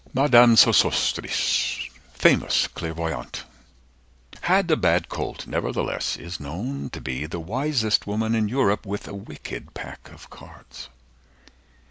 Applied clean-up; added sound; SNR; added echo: none; none; none; none.